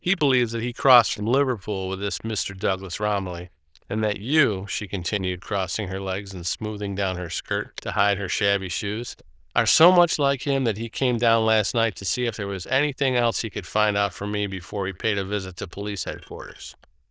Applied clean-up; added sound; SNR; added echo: neural diffusion model UNIVERSE++.